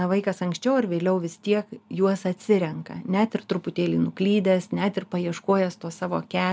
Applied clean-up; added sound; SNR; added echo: none; none; none; none.